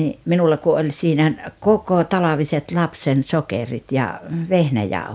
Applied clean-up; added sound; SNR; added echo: none; none; none; none.